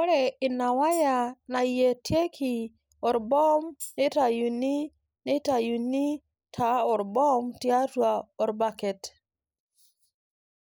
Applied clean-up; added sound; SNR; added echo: neural mask model Resemble Enhance denoiser.